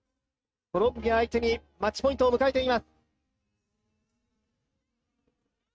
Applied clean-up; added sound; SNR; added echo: neural mask model RNNoise.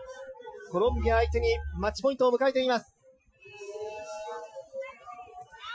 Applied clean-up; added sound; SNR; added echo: classical method Wiener filter.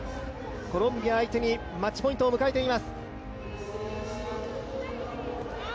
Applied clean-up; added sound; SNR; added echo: none; none; none; none.